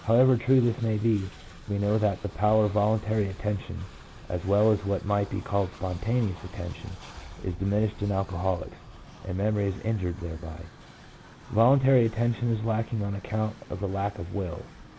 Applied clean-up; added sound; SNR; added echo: none; Train; 19 dB; none.